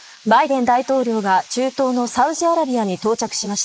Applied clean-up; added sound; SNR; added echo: neural mask model Resemble Enhance denoiser.